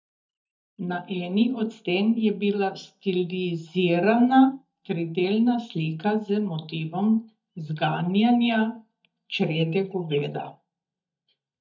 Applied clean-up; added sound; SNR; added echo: neural mask model DeepFilterNet 3.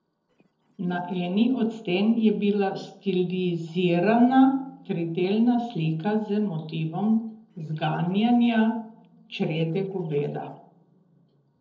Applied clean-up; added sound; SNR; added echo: neural separator model SepFormer DNS4.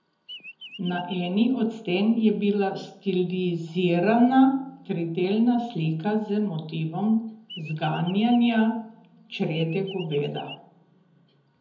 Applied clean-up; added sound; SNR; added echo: none; Chirp, tweet; 17 dB; reverberation time 0.8 s.